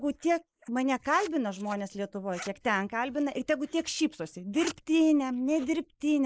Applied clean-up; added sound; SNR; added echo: neural mask model Resemble Enhance denoiser.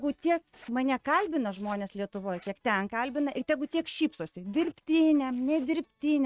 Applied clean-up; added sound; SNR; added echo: neural mask model RNNoise.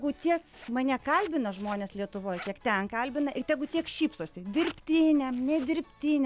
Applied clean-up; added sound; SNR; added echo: none; Zipper (clothing); 20 dB; none.